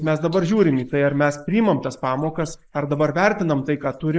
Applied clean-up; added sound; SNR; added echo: neural mask model Resemble Enhance denoiser.